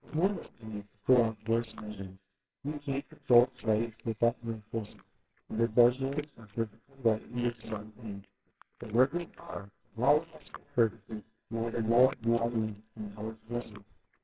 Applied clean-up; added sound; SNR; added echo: neural separator model SepFormer WHAMR!.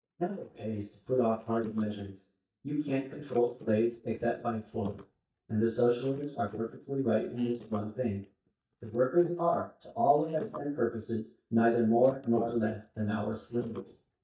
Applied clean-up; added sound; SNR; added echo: neural mask model DeepFilterNet 3.